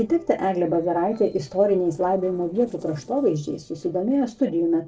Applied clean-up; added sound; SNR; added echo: neural separator model SepFormer DNS4.